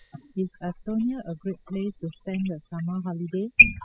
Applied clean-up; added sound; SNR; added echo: classical method spectral subtraction.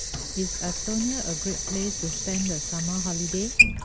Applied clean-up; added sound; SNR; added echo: none; Sink (filling or washing) / Water; -4 dB; none.